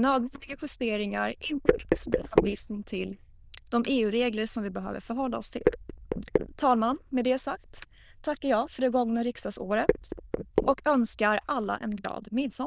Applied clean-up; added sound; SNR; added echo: neural diffusion model UNIVERSE++.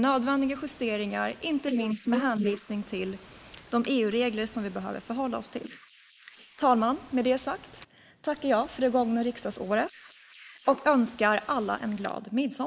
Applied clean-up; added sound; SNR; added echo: neural mask model Resemble Enhance denoiser.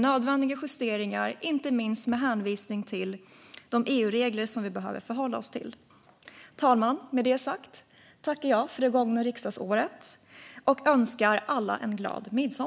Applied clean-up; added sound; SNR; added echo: none; none; none; none.